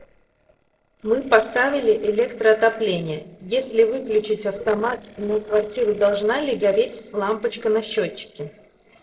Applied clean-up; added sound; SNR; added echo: neural separator model SepFormer DNS4.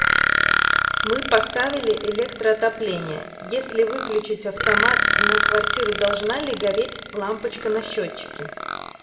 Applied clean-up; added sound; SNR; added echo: none; Burping, eructation; 0 dB; reverberation time 0.9 s.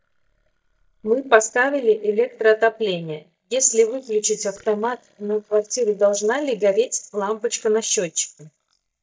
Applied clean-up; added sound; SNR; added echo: neural mask model DeepFilterNet 3.